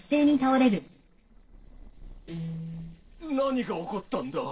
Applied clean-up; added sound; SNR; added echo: neural separator model SepFormer DNS4.